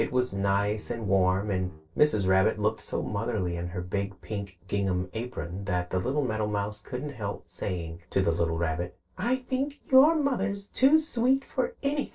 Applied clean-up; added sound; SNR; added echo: neural separator model SepFormer DNS4.